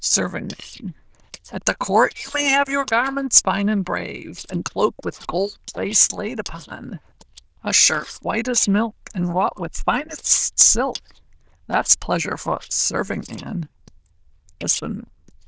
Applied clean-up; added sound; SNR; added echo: neural diffusion model UNIVERSE++.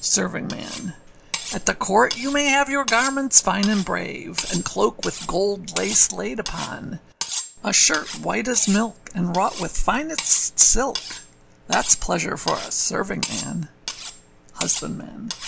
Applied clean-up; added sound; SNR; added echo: none; Cutlery, silverware; 11 dB; none.